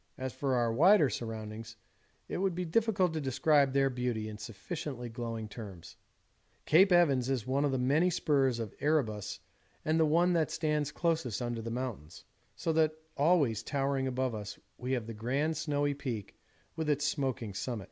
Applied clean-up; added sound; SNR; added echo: none; none; none; none.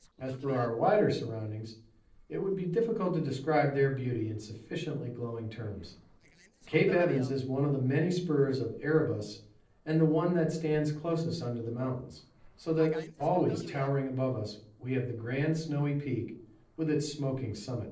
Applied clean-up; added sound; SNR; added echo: neural separator model SepFormer DNS4.